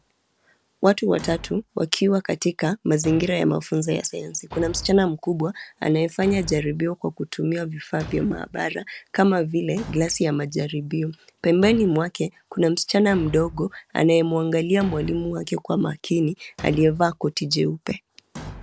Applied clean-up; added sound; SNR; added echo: none; Thump, thud; 19 dB; none.